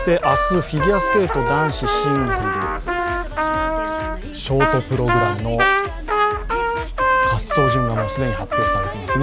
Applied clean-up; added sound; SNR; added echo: none; Trumpet; -1 dB; none.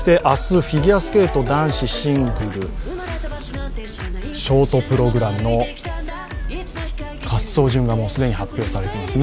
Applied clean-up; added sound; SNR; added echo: none; none; none; none.